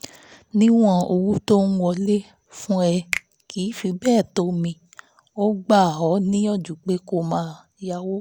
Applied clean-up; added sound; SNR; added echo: none; Finger snapping; 15 dB; none.